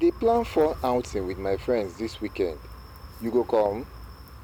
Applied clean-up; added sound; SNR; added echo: none; Wind; 15 dB; none.